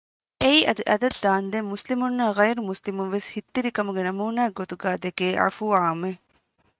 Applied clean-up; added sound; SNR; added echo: neural mask model RNNoise.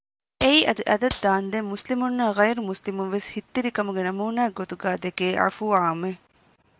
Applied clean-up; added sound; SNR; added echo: none; Clapping; 15 dB; none.